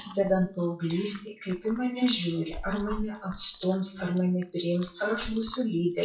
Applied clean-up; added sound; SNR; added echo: classical method WPE with log-MMSE.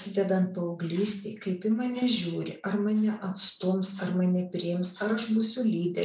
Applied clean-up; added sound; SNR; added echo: none; none; none; none.